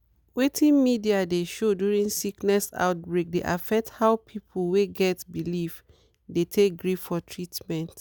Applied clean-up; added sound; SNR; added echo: none; none; none; none.